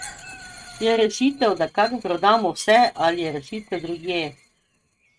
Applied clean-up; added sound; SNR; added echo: neural mask model RNNoise.